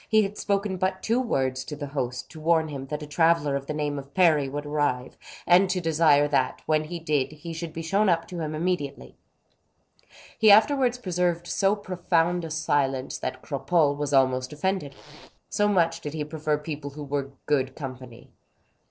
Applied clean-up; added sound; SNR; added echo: neural separator model SepFormer DNS4.